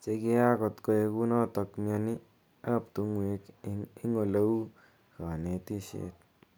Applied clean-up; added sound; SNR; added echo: none; none; none; none.